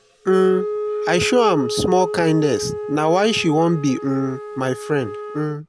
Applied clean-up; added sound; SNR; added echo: none; Wind instrument, woodwind instrument; 7 dB; none.